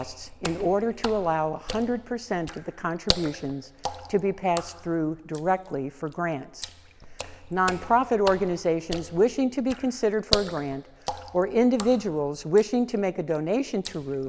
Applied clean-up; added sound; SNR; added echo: none; Water / Splash, splatter; 11 dB; none.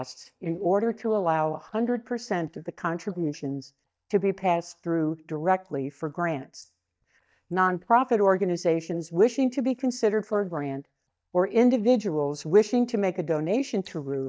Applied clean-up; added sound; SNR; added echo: neural mask model DeepFilterNet 3.